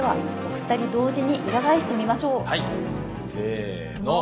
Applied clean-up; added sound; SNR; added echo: none; Brass instrument; 6 dB; none.